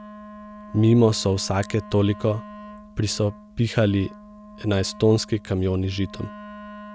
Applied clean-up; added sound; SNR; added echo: none; Wind instrument, woodwind instrument; 18 dB; none.